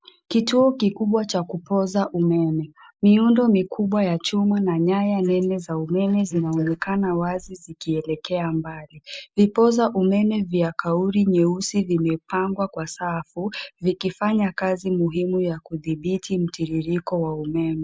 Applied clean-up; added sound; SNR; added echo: neural mask model Resemble Enhance denoiser.